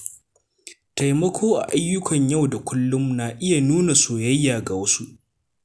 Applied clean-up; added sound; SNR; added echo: none; none; none; none.